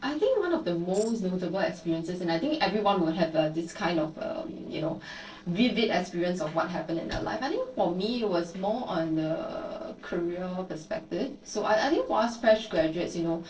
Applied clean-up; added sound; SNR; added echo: neural separator model SepFormer DNS4.